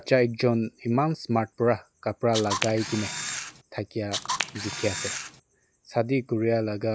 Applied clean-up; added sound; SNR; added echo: none; Camera; 5 dB; none.